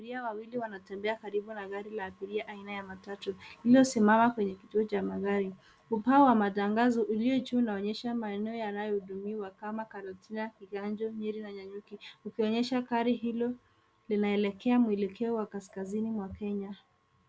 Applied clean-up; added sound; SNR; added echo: none; none; none; none.